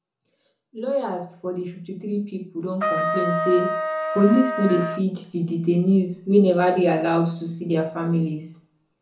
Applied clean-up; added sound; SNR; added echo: none; Trumpet; 4 dB; reverberation time 0.6 s.